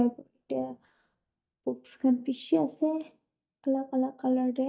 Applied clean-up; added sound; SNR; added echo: neural mask model DeepFilterNet 3.